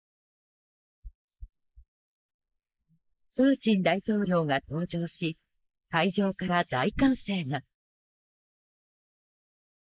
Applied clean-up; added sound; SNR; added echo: neural mask model Resemble Enhance denoiser.